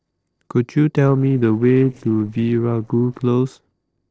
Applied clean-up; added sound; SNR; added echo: neural separator model SepFormer DNS4.